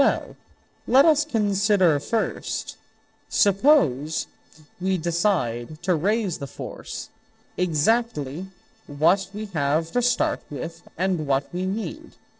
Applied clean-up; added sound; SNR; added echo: neural separator model SepFormer DNS4.